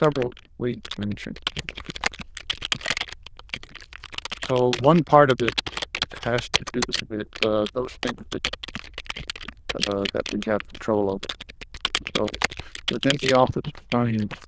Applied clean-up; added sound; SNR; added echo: neural diffusion model UNIVERSE++.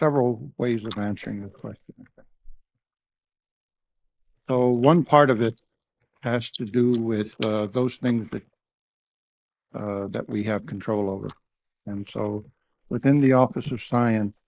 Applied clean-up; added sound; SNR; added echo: neural mask model Resemble Enhance denoiser.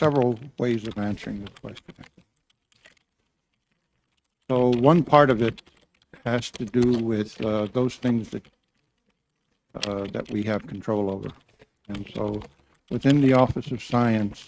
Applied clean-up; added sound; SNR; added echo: neural mask model RNNoise.